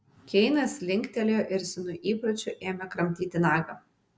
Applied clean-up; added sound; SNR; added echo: none; none; none; none.